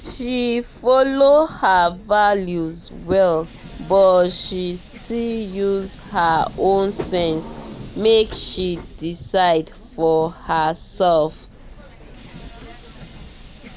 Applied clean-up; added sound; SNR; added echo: none; Subway, metro, underground; 17 dB; none.